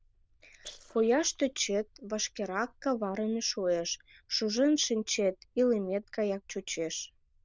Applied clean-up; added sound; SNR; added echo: neural diffusion model UNIVERSE++.